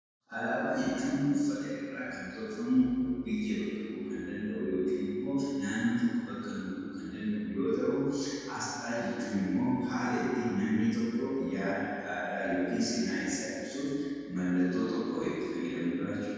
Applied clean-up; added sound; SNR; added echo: none; none; none; reverberation time 2.1 s.